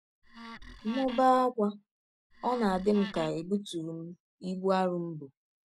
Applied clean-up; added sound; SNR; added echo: none; Wood; 14 dB; none.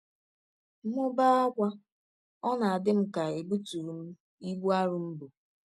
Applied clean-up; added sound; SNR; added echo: none; none; none; none.